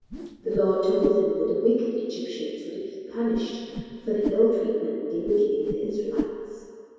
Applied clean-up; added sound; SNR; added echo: none; Whoosh, swoosh, swish; 10 dB; reverberation time 2.2 s.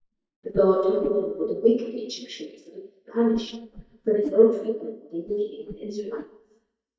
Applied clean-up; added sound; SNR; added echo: neural mask model DeepFilterNet 3.